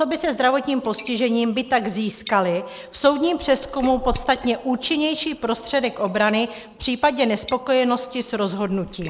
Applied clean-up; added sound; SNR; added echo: neural mask model Resemble Enhance denoiser.